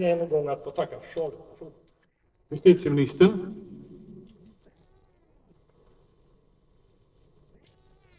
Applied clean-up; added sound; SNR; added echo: neural separator model SepFormer DNS4.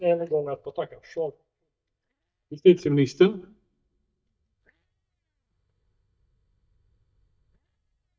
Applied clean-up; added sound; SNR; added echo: neural mask model DeepFilterNet 3.